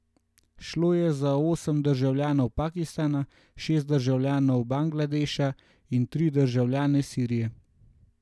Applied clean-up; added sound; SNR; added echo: none; none; none; none.